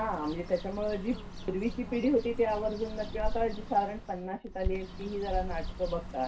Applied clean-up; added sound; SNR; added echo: none; Bird; 6 dB; reverberation time 0.2 s.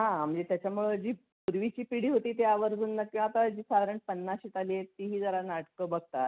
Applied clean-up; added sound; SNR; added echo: none; none; none; none.